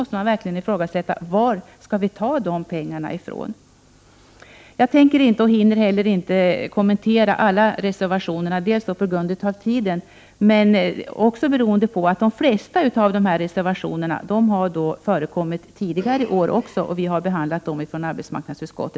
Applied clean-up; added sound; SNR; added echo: none; none; none; none.